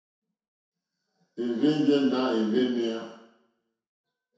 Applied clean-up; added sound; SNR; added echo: none; none; none; reverberation time 0.7 s.